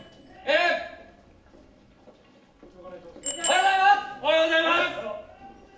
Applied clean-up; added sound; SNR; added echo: none; Bicycle bell; 14 dB; reverberation time 0.7 s.